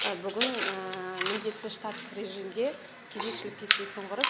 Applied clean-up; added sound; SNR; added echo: none; Chewing, mastication; -1 dB; none.